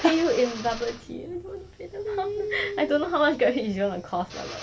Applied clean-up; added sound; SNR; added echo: none; Drill; 18 dB; none.